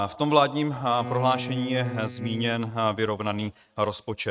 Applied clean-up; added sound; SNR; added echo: neural mask model RNNoise.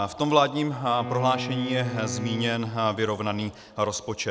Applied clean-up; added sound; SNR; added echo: none; Bowed string instrument; 10 dB; none.